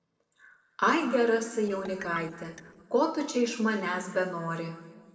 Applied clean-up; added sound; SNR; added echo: neural separator model SepFormer DNS4.